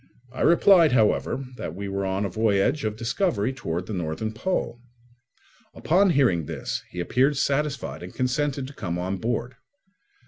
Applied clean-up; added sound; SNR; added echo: none; none; none; none.